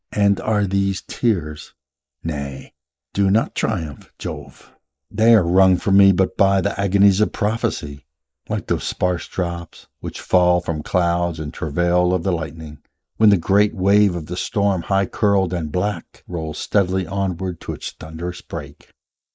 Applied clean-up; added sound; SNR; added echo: neural mask model Resemble Enhance denoiser.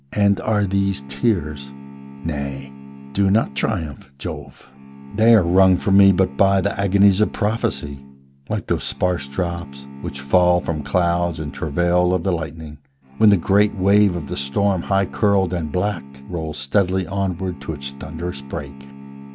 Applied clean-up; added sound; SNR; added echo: none; Bowed string instrument; 17 dB; none.